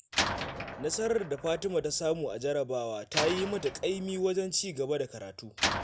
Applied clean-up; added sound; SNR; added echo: none; Slam; 5 dB; none.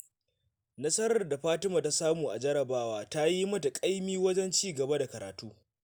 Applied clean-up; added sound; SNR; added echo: none; none; none; none.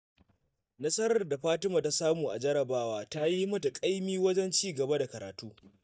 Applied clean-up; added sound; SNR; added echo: neural mask model DeepFilterNet 3.